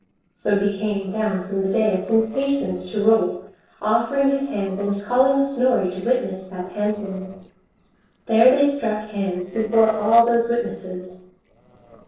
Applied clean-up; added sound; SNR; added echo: neural separator model SepFormer DNS4.